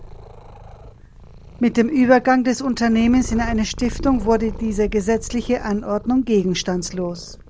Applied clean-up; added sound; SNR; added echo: none; Purr; 13 dB; none.